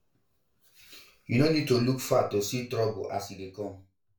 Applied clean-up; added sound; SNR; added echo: none; none; none; reverberation time 0.3 s.